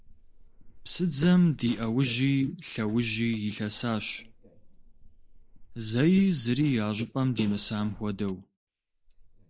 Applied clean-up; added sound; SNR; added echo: neural mask model Resemble Enhance denoiser.